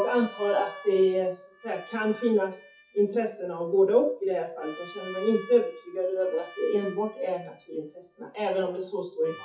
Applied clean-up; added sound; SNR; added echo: classical method WPE with log-MMSE.